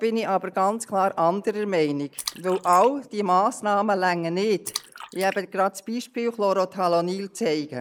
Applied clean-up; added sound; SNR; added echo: neural mask model Resemble Enhance denoiser.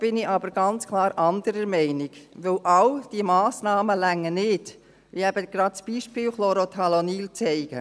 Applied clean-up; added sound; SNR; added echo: none; none; none; none.